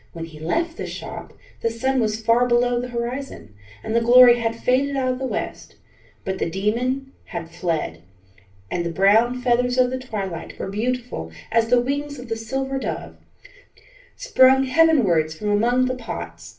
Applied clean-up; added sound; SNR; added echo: none; none; none; reverberation time 0.3 s.